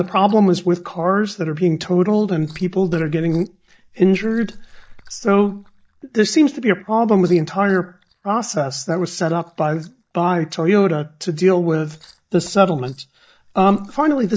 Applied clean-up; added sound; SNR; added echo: neural mask model DeepFilterNet 3.